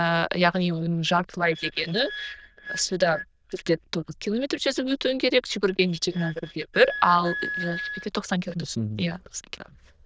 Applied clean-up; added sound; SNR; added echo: neural diffusion model UNIVERSE++.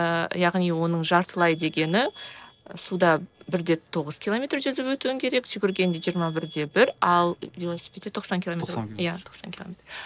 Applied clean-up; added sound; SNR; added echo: neural separator model SepFormer DNS4.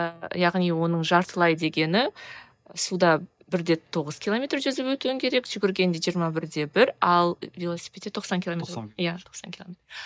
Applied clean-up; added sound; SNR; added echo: neural mask model DeepFilterNet 3.